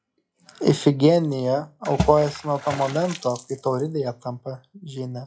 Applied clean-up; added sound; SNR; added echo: classical method log-MMSE.